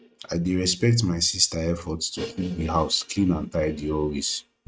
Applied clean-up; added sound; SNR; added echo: neural mask model RNNoise.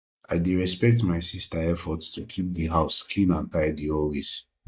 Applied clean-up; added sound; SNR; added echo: neural mask model DeepFilterNet 3.